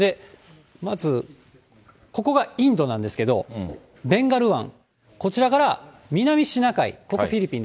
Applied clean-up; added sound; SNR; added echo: none; none; none; none.